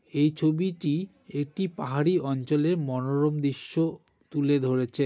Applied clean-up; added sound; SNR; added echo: none; none; none; none.